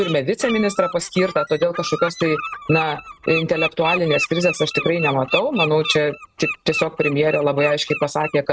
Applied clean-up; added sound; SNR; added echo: neural mask model RNNoise.